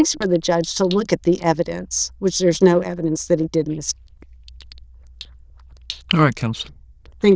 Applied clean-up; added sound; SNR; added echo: neural diffusion model UNIVERSE++.